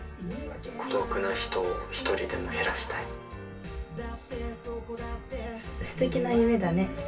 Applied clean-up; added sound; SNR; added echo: none; none; none; reverberation time 0.2 s.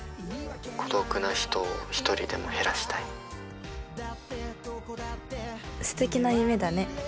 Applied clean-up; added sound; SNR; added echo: none; none; none; none.